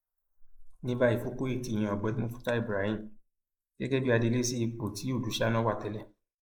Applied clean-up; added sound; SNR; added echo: neural mask model Resemble Enhance denoiser.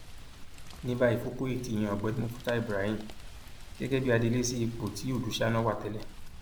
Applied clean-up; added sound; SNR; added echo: none; Rain; 11 dB; none.